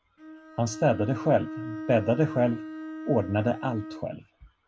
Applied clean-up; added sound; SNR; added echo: none; Bowed string instrument; 11 dB; none.